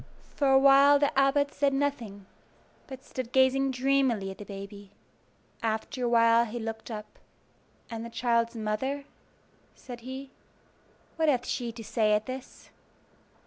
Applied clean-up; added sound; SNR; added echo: none; none; none; none.